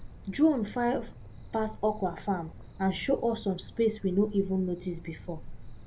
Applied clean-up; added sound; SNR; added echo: none; Cricket; 14 dB; none.